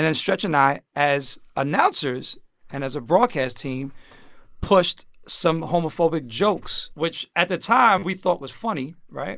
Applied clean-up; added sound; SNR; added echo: neural mask model Resemble Enhance denoiser.